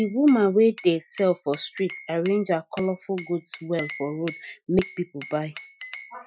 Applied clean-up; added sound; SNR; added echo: classical method Wiener filter.